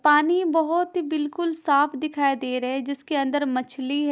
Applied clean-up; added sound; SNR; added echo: none; none; none; none.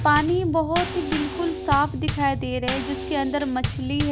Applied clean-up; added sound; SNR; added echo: none; Bass drum / Snare drum / Drum kit; 5 dB; none.